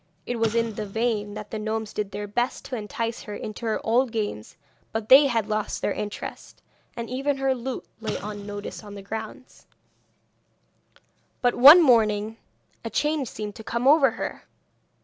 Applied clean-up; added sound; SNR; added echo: none; Explosion; 16 dB; none.